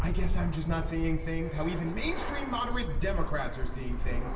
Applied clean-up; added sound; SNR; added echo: none; Fixed-wing aircraft, airplane; -3 dB; reverberation time 0.9 s.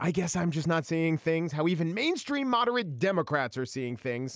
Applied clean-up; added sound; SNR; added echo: none; none; none; none.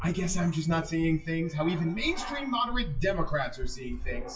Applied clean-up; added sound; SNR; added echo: classical method WPE with log-MMSE.